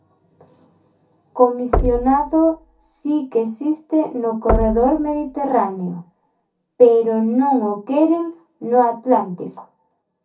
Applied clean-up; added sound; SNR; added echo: none; Knock; 7 dB; reverberation time 0.3 s.